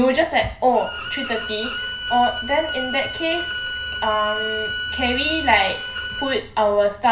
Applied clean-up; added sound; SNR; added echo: none; Bowed string instrument; 7 dB; reverberation time 0.2 s.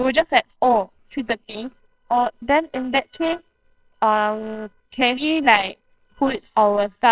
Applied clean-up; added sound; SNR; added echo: neural separator model SepFormer WHAMR!.